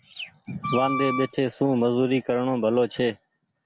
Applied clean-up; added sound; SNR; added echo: none; Wind instrument, woodwind instrument; 6 dB; none.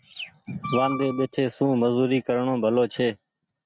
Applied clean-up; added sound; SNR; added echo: neural mask model RNNoise.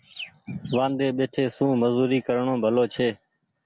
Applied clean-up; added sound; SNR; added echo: none; none; none; none.